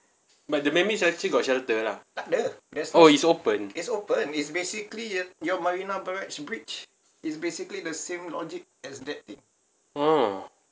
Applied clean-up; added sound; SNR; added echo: none; none; none; none.